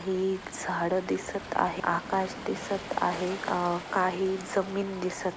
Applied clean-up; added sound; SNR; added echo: none; Waves, surf; 12 dB; none.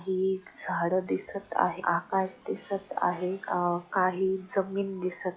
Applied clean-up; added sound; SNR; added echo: classical method log-MMSE.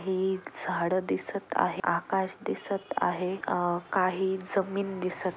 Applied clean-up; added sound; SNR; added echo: none; none; none; none.